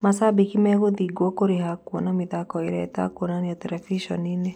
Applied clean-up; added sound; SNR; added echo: none; none; none; none.